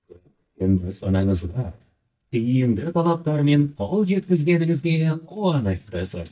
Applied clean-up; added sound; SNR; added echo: neural mask model DeepFilterNet 3.